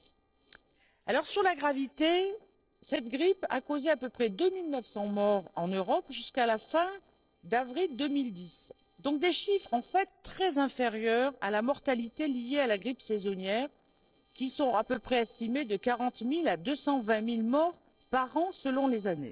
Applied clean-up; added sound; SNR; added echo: neural separator model SepFormer DNS4.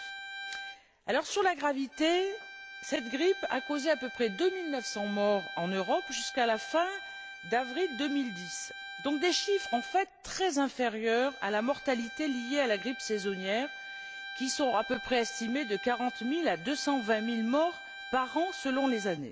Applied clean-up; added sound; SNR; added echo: none; Bowed string instrument; 12 dB; none.